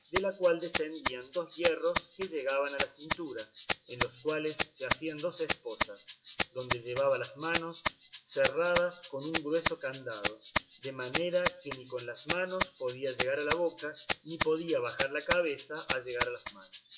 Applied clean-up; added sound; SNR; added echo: classical method WPE with log-MMSE.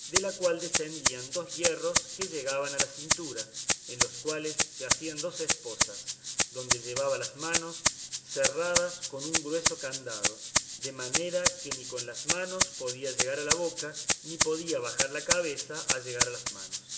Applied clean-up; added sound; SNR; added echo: none; Rattle (instrument); -4 dB; reverberation time 0.7 s.